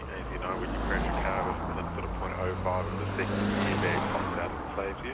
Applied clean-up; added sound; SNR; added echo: none; Car passing by / Traffic noise, roadway noise; -5 dB; none.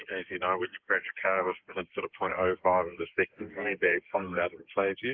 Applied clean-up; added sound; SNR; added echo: neural mask model Resemble Enhance denoiser.